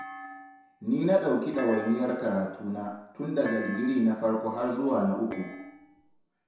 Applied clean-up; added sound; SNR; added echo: none; Thump, thud; 16 dB; reverberation time 0.7 s.